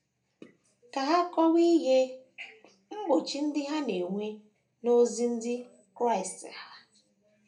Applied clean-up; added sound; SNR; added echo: none; none; none; reverberation time 0.3 s.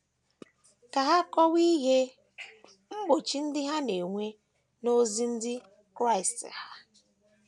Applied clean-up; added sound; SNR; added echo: none; none; none; none.